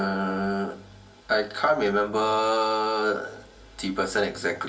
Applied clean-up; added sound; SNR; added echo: none; none; none; reverberation time 0.3 s.